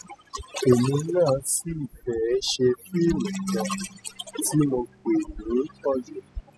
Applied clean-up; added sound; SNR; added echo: classical method spectral subtraction.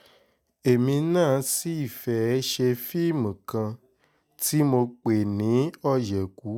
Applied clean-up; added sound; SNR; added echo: none; none; none; none.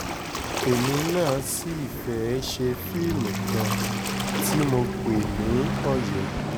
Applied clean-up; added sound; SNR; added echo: none; Waves, surf; 1 dB; none.